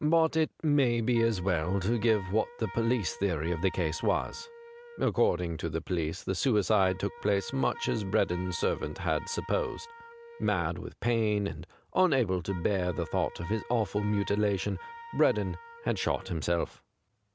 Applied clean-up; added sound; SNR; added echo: none; Wind instrument, woodwind instrument; 18 dB; none.